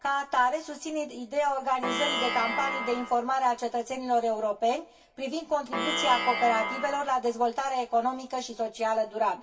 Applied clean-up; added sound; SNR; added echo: none; Plucked string instrument; 3 dB; reverberation time 0.2 s.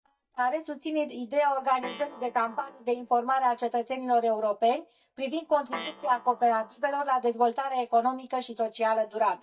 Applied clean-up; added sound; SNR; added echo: neural mask model DeepFilterNet 3.